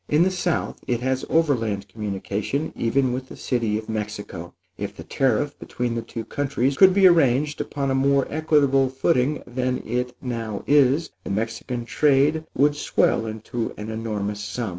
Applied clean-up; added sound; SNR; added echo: none; none; none; none.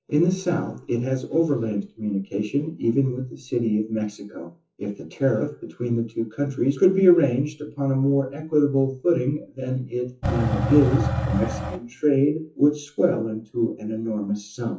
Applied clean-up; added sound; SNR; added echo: classical method WPE with log-MMSE.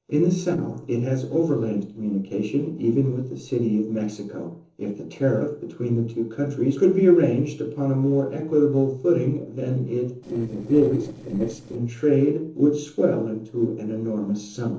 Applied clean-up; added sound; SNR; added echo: neural separator model SepFormer DNS4.